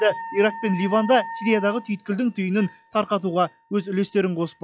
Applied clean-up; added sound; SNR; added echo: classical method log-MMSE.